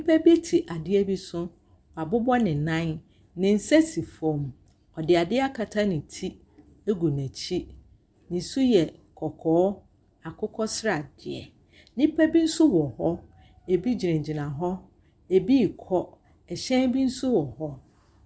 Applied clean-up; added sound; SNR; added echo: none; none; none; none.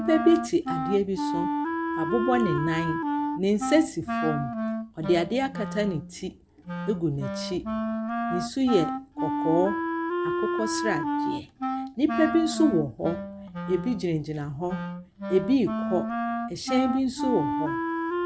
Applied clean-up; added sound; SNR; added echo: none; Wind instrument, woodwind instrument; 3 dB; none.